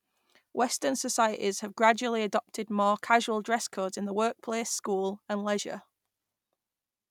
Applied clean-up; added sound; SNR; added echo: none; none; none; none.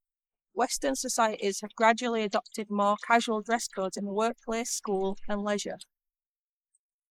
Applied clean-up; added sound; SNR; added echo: neural mask model Resemble Enhance denoiser.